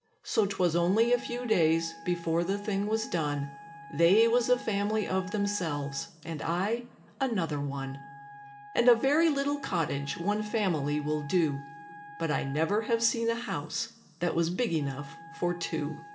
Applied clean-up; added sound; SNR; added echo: none; Wind instrument, woodwind instrument; 18 dB; reverberation time 1.7 s.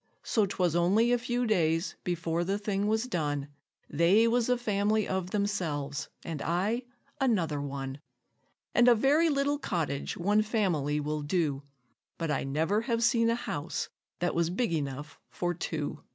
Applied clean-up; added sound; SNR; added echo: none; none; none; none.